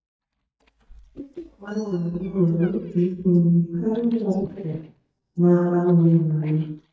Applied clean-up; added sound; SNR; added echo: neural mask model DeepFilterNet 3.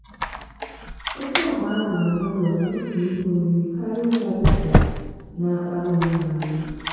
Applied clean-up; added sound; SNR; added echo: none; Squeak; 2 dB; reverberation time 2.0 s.